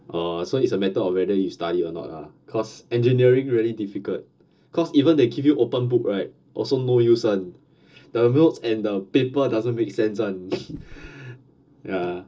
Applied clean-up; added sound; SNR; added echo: neural separator model SepFormer DNS4.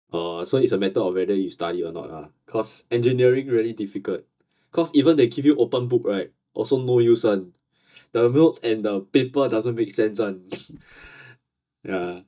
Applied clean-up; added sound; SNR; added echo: neural mask model DeepFilterNet 3.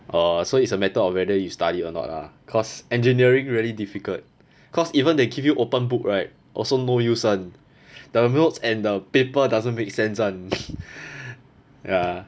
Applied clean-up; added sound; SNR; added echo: none; none; none; none.